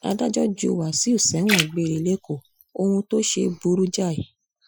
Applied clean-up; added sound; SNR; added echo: classical method Wiener filter.